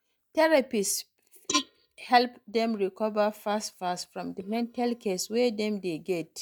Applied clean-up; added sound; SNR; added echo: neural mask model DeepFilterNet 3.